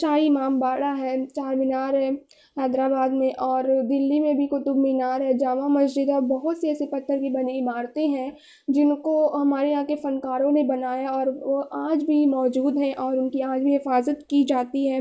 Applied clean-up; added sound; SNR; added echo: neural mask model Resemble Enhance denoiser.